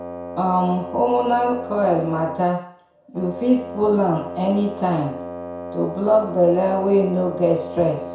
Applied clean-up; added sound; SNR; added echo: none; Wind instrument, woodwind instrument; 11 dB; reverberation time 0.6 s.